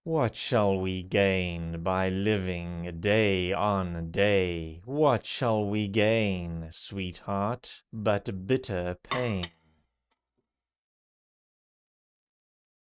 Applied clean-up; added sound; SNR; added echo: neural mask model RNNoise.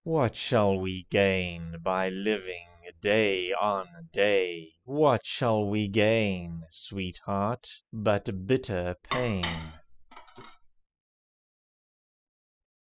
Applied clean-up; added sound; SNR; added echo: classical method spectral subtraction.